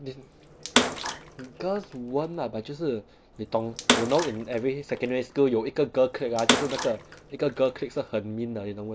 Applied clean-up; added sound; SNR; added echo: none; Bathtub (filling or washing) / Water / Splash, splatter; 2 dB; none.